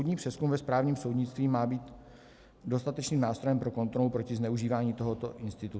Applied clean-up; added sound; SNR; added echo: none; none; none; none.